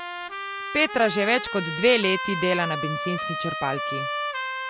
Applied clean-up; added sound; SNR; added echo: none; Trumpet; 4 dB; none.